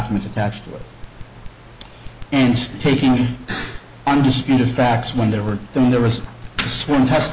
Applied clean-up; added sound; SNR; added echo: none; Crackle; 18 dB; none.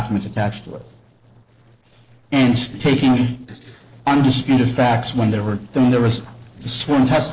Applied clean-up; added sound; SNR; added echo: neural separator model SepFormer DNS4.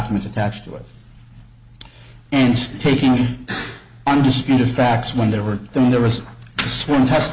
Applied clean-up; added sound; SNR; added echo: none; none; none; none.